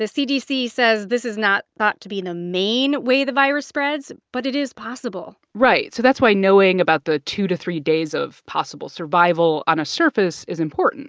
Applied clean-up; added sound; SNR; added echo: none; none; none; none.